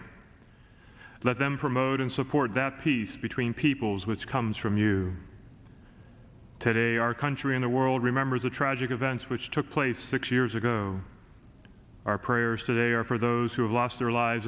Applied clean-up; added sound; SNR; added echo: none; none; none; none.